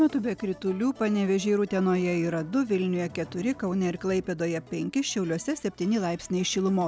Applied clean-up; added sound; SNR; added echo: none; none; none; none.